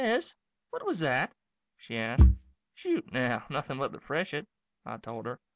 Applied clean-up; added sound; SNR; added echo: none; Bass drum / Thump, thud; -1 dB; none.